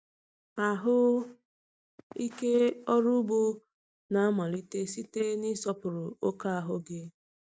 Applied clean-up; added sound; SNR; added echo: none; none; none; none.